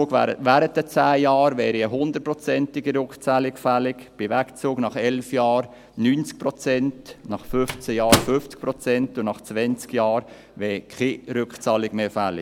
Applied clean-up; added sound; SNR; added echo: none; Microwave oven; 6 dB; none.